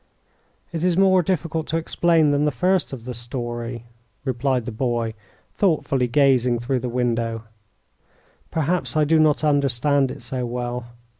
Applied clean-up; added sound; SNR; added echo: none; none; none; none.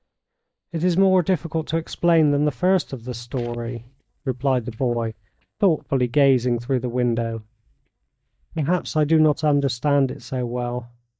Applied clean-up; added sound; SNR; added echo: neural mask model DeepFilterNet 3.